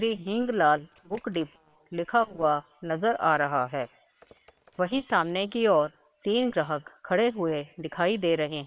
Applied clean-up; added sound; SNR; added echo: neural separator model SepFormer WHAM!.